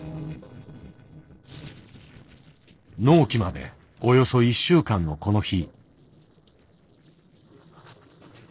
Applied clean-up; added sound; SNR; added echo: neural separator model SepFormer DNS4.